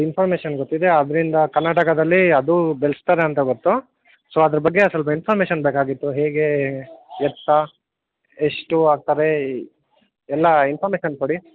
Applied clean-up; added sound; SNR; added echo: none; none; none; none.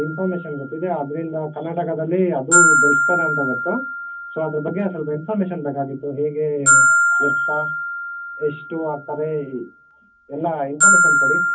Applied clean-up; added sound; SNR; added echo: none; Glockenspiel; -4 dB; reverberation time 0.3 s.